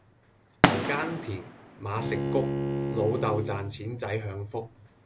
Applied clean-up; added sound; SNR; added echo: none; Bowed string instrument + Fireworks; -1 dB; none.